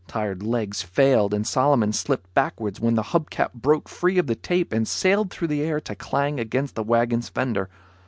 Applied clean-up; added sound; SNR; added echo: none; none; none; none.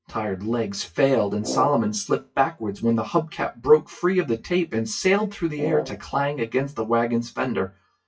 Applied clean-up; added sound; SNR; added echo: classical method WPE with log-MMSE.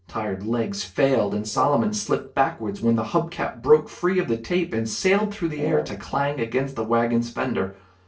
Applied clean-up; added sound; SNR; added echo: neural separator model SepFormer DNS4.